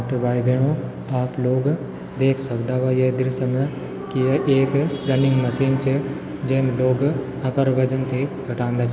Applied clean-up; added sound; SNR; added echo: none; none; none; none.